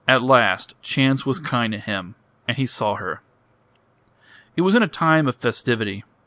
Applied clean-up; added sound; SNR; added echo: none; none; none; none.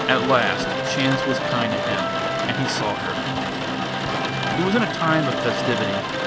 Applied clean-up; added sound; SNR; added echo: none; Rain + Wind instrument, woodwind instrument; -1 dB; none.